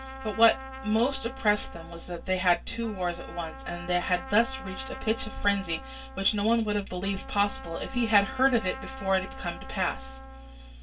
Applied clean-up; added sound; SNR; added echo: none; Trumpet; 15 dB; reverberation time 0.1 s.